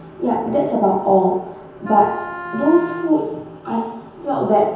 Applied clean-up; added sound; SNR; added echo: none; Wind instrument, woodwind instrument; 13 dB; reverberation time 1.0 s.